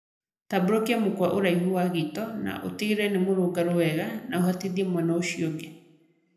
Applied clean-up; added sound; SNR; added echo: none; none; none; reverberation time 0.7 s.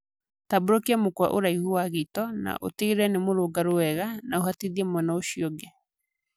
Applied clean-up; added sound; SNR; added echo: none; none; none; none.